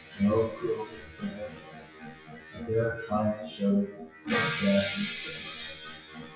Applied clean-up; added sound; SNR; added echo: classical method WPE with log-MMSE.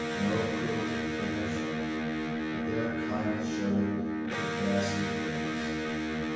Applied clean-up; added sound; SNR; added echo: none; Electric guitar; -3 dB; reverberation time 1.0 s.